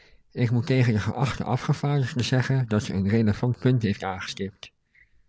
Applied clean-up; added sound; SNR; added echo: none; none; none; none.